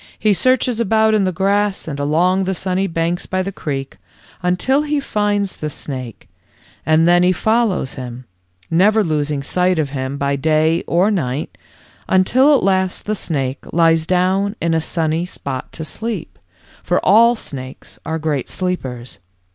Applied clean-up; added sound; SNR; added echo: none; none; none; none.